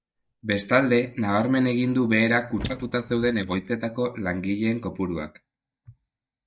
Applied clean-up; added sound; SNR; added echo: neural mask model DeepFilterNet 3.